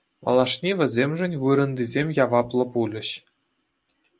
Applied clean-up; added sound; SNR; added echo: none; none; none; none.